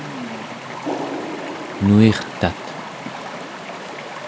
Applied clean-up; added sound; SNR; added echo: none; Water + Stream; 7 dB; none.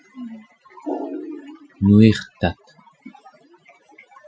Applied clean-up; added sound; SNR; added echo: classical method Wiener filter.